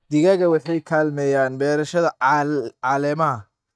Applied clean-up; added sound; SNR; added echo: neural mask model DeepFilterNet 3.